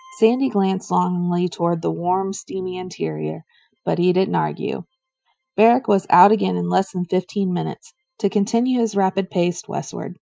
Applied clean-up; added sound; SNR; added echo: classical method Wiener filter.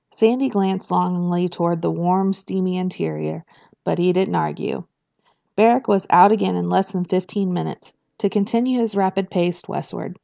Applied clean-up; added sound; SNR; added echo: none; none; none; none.